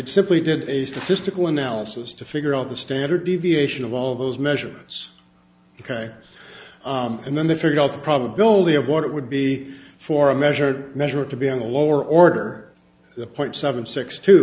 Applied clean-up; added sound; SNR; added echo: none; none; none; none.